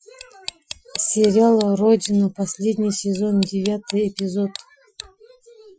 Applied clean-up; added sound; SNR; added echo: classical method Wiener filter.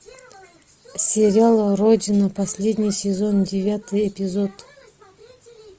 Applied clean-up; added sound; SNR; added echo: none; none; none; none.